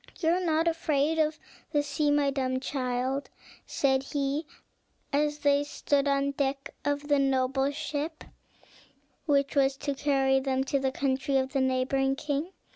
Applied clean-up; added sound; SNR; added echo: none; none; none; none.